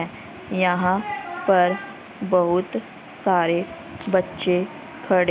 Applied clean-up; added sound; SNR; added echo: none; none; none; none.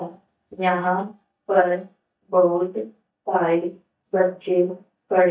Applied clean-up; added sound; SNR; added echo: neural mask model DeepFilterNet 3.